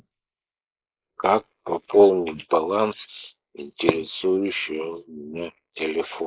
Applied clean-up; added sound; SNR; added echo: neural mask model Resemble Enhance denoiser.